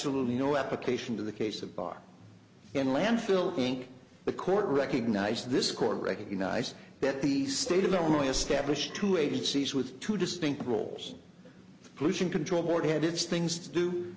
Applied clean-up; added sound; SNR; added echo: none; Burping, eructation; 13 dB; none.